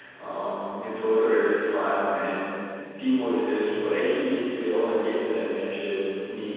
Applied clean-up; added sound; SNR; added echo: none; none; none; reverberation time 2.1 s.